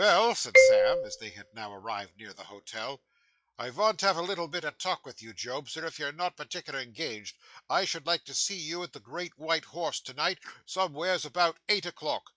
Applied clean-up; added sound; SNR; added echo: classical method log-MMSE.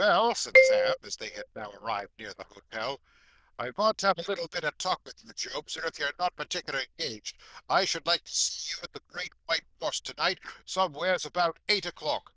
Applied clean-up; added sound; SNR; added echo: neural diffusion model UNIVERSE++.